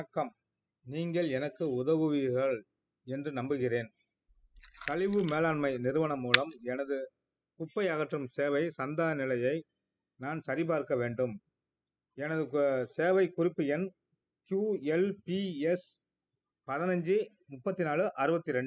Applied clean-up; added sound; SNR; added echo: classical method spectral subtraction.